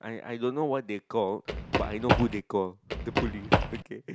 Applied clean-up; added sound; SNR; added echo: none; Run; -3 dB; none.